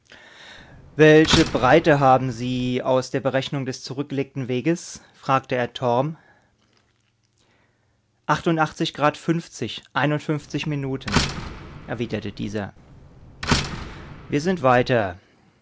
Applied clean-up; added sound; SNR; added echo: none; Slam; 7 dB; none.